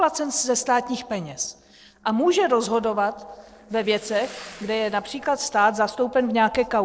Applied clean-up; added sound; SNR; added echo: neural separator model SepFormer DNS4.